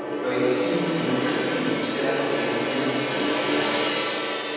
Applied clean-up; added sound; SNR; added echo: none; Gong; -2 dB; reverberation time 2.1 s.